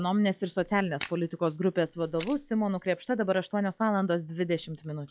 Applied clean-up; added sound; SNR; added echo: classical method log-MMSE.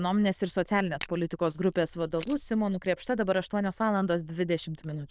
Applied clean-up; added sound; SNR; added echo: neural diffusion model UNIVERSE++.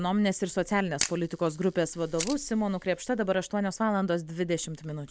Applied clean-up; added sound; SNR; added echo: none; Camera; 11 dB; none.